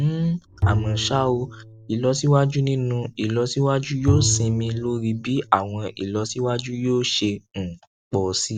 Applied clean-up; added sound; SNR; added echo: none; Bowed string instrument; 6 dB; none.